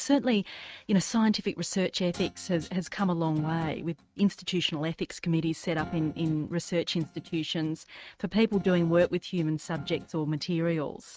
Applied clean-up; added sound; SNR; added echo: neural mask model RNNoise.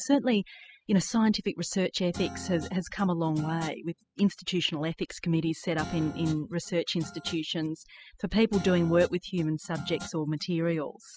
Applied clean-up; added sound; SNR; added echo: classical method spectral subtraction.